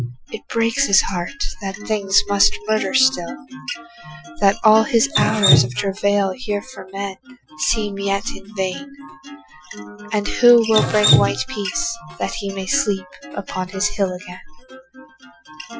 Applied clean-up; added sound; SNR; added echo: classical method Wiener filter.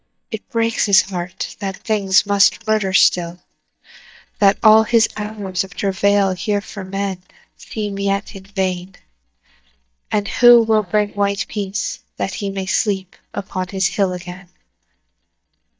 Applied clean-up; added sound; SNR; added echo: neural mask model DeepFilterNet 3.